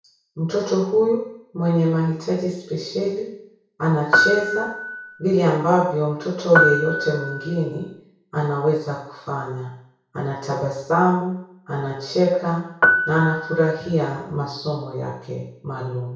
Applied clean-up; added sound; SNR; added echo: none; Piano; 0 dB; reverberation time 0.6 s.